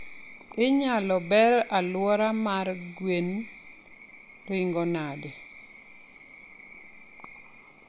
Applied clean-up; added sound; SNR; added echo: none; none; none; none.